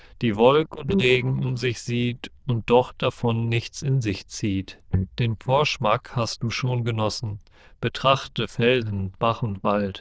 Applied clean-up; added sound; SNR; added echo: neural diffusion model UNIVERSE++.